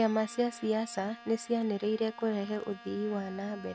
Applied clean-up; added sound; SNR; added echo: none; Bowed string instrument; 19 dB; none.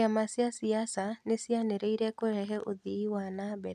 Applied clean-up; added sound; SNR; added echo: none; none; none; none.